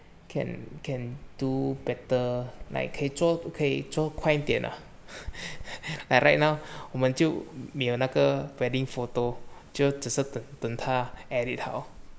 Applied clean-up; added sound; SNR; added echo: none; Writing; 16 dB; none.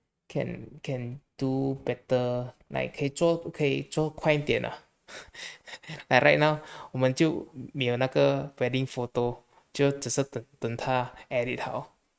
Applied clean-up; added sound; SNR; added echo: neural mask model RNNoise.